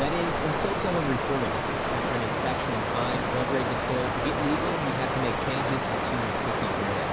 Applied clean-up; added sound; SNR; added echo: none; Water; -4 dB; reverberation time 0.3 s.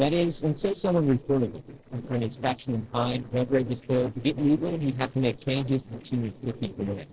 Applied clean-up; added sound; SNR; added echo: neural separator model SepFormer DNS4.